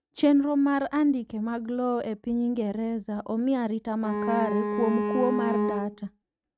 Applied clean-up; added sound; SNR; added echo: neural mask model RNNoise.